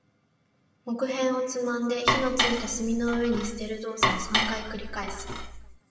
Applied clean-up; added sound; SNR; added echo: none; Dishes, pots, and pans; -1 dB; reverberation time 1.2 s.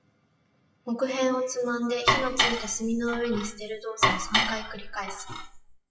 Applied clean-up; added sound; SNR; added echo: classical method WPE with log-MMSE.